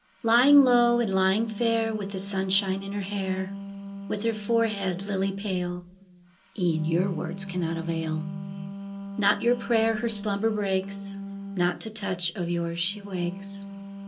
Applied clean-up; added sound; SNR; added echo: none; Wind instrument, woodwind instrument; 11 dB; reverberation time 0.2 s.